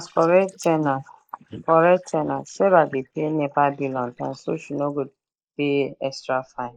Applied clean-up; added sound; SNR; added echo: neural mask model Resemble Enhance denoiser.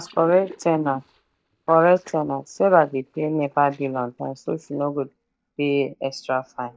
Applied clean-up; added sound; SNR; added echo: neural mask model DeepFilterNet 3.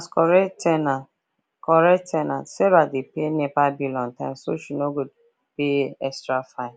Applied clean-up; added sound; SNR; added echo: none; none; none; none.